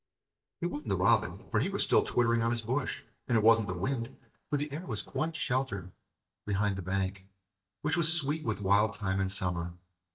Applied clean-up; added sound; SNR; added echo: neural mask model DeepFilterNet 3.